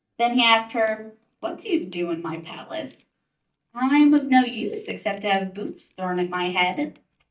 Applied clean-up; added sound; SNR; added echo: neural mask model DeepFilterNet 3.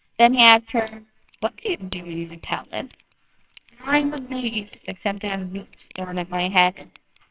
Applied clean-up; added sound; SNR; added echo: neural separator model SepFormer WHAMR!.